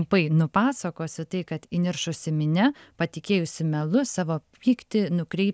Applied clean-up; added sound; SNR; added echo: none; none; none; none.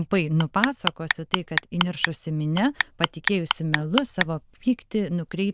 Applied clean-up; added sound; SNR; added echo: neural diffusion model UNIVERSE++.